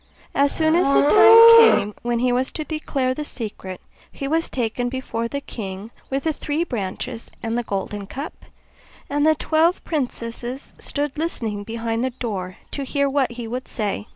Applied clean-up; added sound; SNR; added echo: none; Livestock, farm animals, working animals; 2 dB; none.